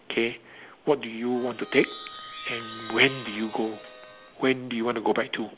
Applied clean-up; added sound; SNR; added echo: none; Chime + Harmonica; 15 dB; none.